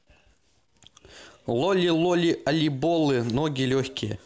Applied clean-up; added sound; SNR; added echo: none; none; none; none.